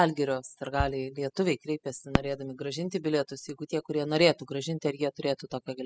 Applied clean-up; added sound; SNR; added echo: classical method spectral subtraction.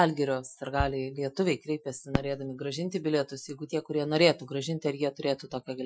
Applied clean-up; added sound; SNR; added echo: classical method Wiener filter.